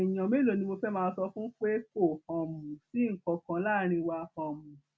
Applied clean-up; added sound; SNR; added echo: none; none; none; none.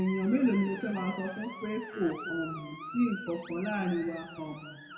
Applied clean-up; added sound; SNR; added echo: none; Screech; 12 dB; reverberation time 1.7 s.